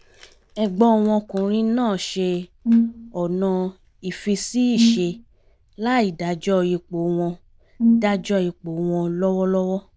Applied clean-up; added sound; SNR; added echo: neural diffusion model UNIVERSE++.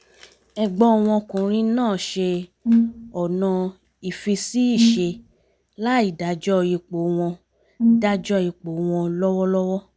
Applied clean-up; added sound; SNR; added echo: none; Brass instrument; -2 dB; none.